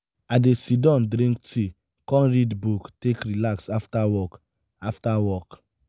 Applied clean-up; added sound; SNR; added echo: none; none; none; none.